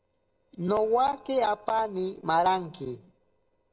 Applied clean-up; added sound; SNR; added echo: neural separator model SepFormer DNS4.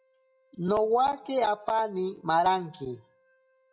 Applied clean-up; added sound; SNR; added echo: classical method log-MMSE.